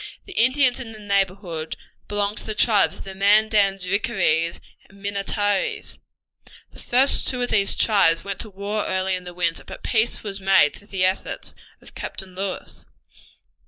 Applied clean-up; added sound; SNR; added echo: neural mask model Resemble Enhance denoiser.